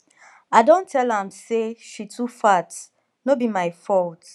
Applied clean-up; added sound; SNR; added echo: none; none; none; none.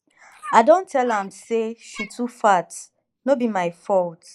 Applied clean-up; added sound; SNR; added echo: neural mask model Resemble Enhance denoiser.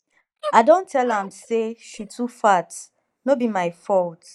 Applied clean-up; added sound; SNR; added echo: neural mask model DeepFilterNet 3.